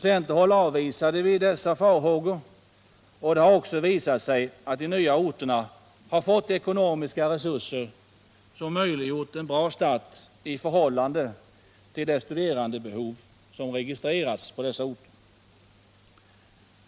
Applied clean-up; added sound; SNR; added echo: none; none; none; none.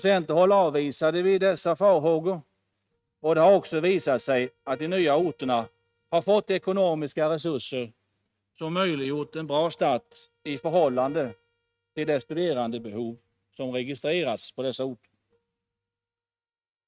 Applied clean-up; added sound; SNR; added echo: neural mask model RNNoise.